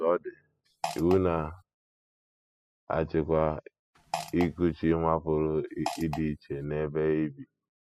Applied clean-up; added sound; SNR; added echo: classical method spectral subtraction.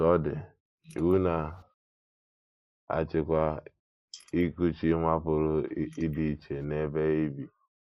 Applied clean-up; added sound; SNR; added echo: neural mask model Resemble Enhance denoiser.